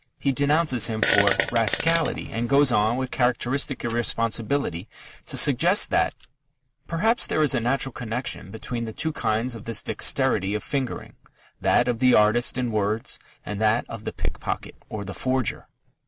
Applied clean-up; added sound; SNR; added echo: none; Fart; 0 dB; none.